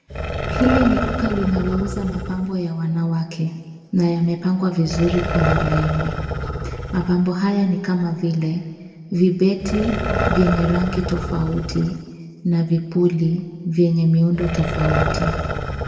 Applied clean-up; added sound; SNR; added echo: none; Growling; 6 dB; reverberation time 1.6 s.